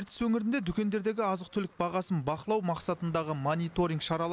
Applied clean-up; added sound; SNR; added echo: none; none; none; none.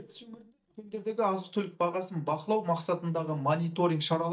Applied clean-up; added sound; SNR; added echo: neural mask model DeepFilterNet 3.